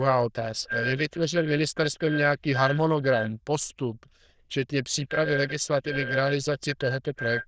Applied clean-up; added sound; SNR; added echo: neural diffusion model UNIVERSE++.